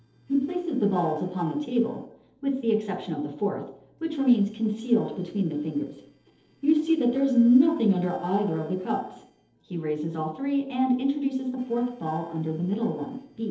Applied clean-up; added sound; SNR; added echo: neural separator model SepFormer DNS4.